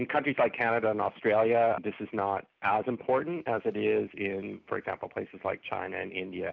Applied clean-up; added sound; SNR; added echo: none; none; none; none.